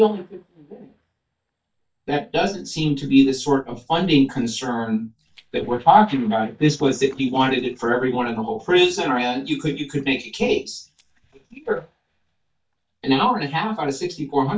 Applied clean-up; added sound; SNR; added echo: neural mask model DeepFilterNet 3.